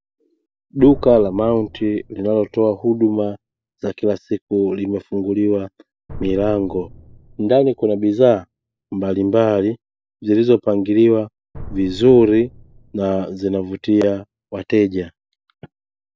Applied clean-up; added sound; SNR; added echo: none; Drum; 19 dB; none.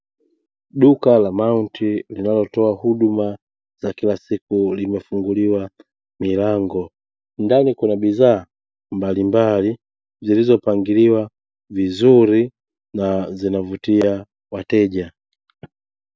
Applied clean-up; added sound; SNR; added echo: none; none; none; none.